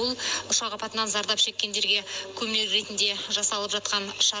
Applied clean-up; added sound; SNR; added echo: none; none; none; none.